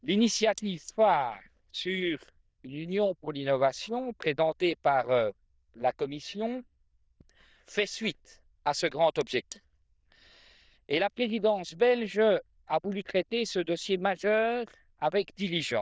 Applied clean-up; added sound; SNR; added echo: neural diffusion model UNIVERSE++.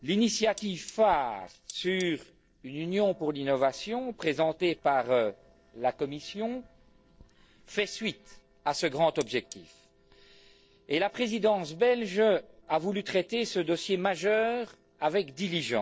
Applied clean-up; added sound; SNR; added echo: neural separator model SepFormer DNS4.